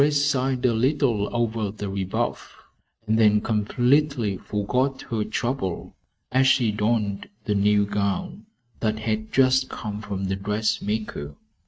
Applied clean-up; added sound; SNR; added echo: neural mask model RNNoise.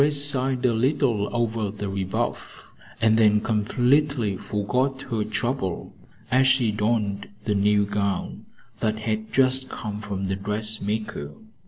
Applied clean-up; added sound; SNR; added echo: neural separator model SepFormer DNS4.